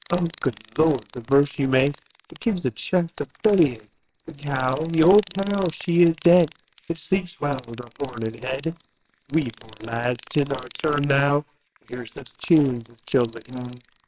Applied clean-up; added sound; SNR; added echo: neural separator model SepFormer WHAMR!.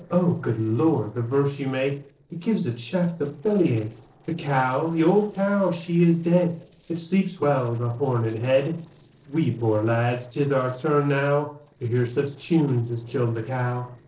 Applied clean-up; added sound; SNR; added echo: neural separator model SepFormer DNS4.